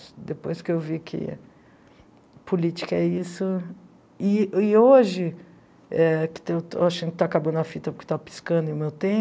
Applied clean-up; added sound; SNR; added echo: none; none; none; none.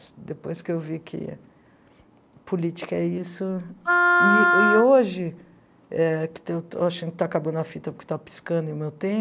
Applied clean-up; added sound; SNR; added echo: none; Wind instrument, woodwind instrument; -5 dB; none.